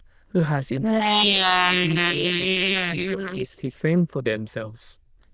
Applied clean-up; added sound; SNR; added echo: neural diffusion model UNIVERSE++.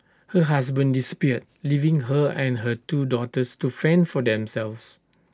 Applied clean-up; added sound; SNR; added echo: none; none; none; none.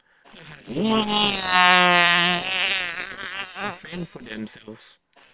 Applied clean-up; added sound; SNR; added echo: neural separator model SepFormer WHAM!.